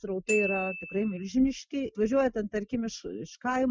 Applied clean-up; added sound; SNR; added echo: classical method Wiener filter.